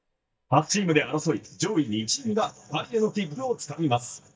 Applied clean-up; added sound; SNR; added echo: neural mask model DeepFilterNet 3.